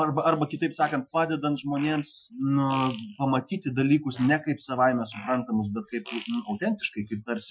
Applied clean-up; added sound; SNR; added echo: classical method Wiener filter.